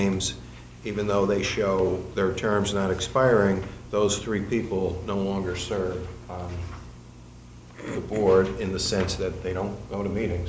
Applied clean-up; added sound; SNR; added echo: none; none; none; none.